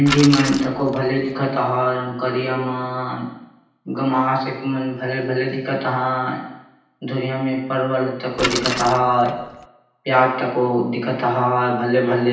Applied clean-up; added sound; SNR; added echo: none; Bicycle; 7 dB; reverberation time 0.9 s.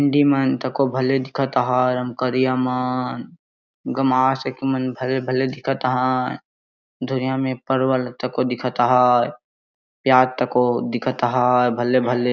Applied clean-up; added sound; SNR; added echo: none; none; none; none.